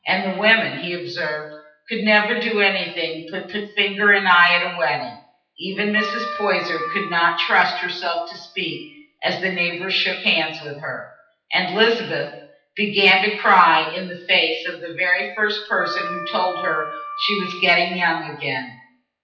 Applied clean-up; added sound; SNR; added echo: classical method WPE with log-MMSE.